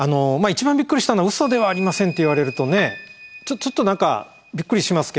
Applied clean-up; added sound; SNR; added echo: none; Piano; 16 dB; none.